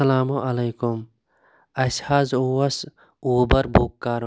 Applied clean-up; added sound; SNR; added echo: none; none; none; none.